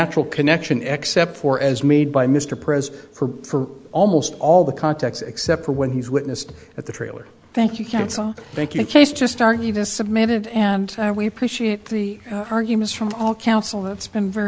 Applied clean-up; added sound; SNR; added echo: none; none; none; none.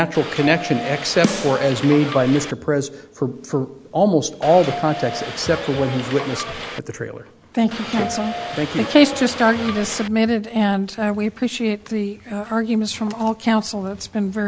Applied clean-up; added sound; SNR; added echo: none; Snare drum + Subway, metro, underground / Doorbell; 8 dB; none.